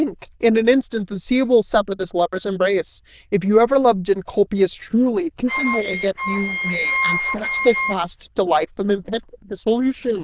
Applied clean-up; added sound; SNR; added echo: neural diffusion model UNIVERSE++.